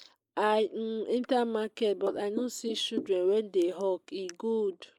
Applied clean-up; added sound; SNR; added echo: neural mask model Resemble Enhance denoiser.